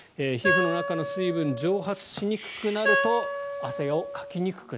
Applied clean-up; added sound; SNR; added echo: none; Wind instrument, woodwind instrument; 2 dB; none.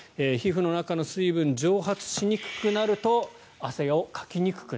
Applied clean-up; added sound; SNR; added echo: none; none; none; none.